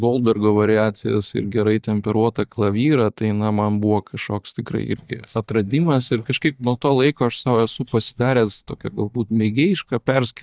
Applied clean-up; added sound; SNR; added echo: neural mask model DeepFilterNet 3.